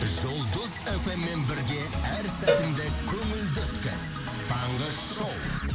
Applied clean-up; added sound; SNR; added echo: none; Cowbell; 2 dB; none.